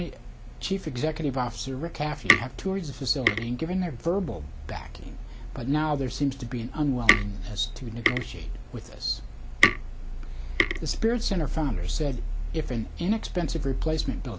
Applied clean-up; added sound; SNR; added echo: none; Tick; 1 dB; none.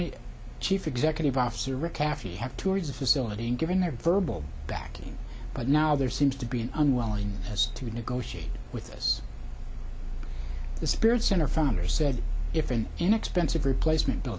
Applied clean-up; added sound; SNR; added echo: none; none; none; none.